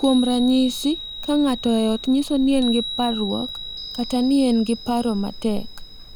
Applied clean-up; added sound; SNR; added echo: none; Chime; 11 dB; none.